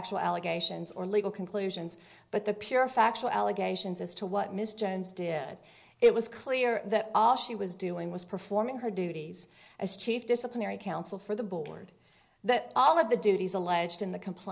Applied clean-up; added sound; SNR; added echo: none; none; none; none.